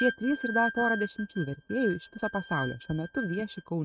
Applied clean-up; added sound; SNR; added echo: neural mask model RNNoise.